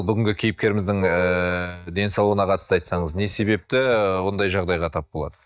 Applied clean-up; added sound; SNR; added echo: neural mask model DeepFilterNet 3.